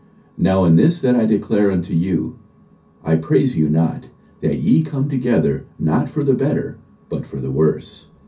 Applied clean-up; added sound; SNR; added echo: none; none; none; reverberation time 0.3 s.